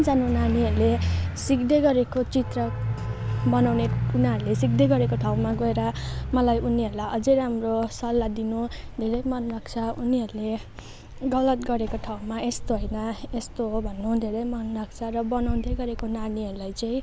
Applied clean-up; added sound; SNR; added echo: none; none; none; none.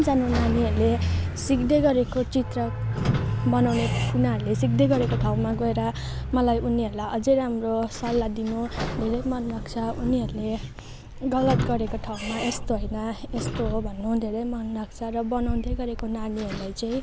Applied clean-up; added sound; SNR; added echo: none; Squeak / Sliding door; 10 dB; none.